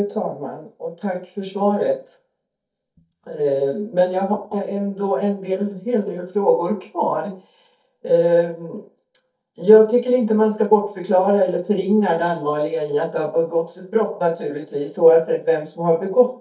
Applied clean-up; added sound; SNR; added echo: neural mask model DeepFilterNet 3.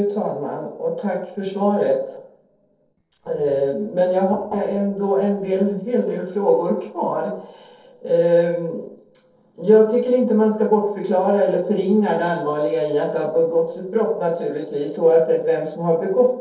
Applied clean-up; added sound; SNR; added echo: neural separator model SepFormer DNS4.